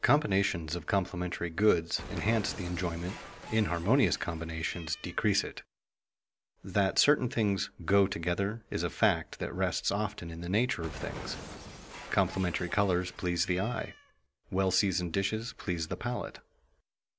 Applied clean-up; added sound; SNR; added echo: none; Cat; 18 dB; none.